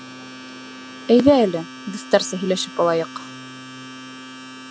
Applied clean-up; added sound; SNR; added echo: none; Domestic sounds, home sounds; 15 dB; none.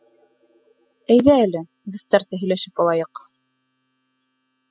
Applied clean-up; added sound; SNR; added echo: classical method spectral subtraction.